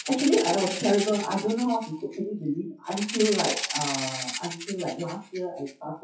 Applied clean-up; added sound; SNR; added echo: classical method WPE with log-MMSE.